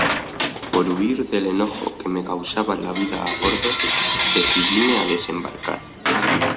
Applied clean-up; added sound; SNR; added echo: none; Coin (dropping) / Bell; 0 dB; none.